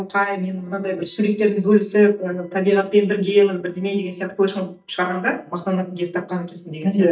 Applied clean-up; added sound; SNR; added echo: neural mask model DeepFilterNet 3.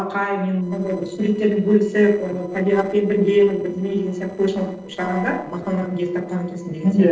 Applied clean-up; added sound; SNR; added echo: neural separator model SepFormer DNS4.